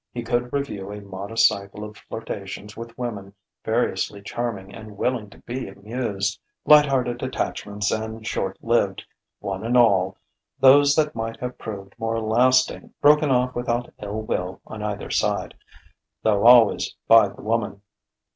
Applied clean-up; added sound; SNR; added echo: none; none; none; none.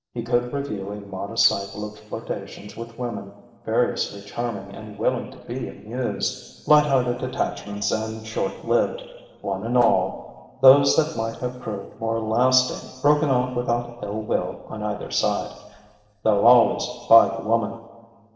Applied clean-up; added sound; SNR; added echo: neural separator model SepFormer DNS4.